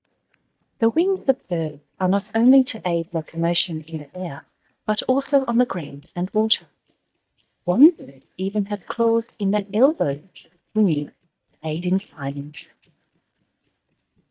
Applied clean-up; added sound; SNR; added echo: neural mask model DeepFilterNet 3.